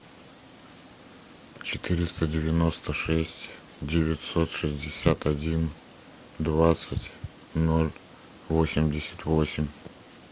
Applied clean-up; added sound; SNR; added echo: none; none; none; none.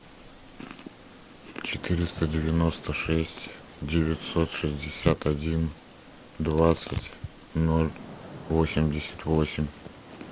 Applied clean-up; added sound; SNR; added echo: none; Chewing, mastication + Splash, splatter; 17 dB; none.